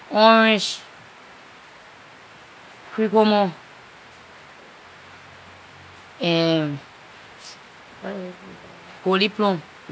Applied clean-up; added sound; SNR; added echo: none; none; none; none.